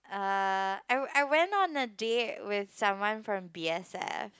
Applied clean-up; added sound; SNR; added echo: none; none; none; none.